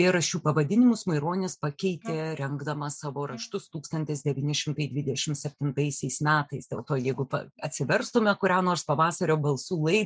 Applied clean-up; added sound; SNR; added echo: neural mask model DeepFilterNet 3.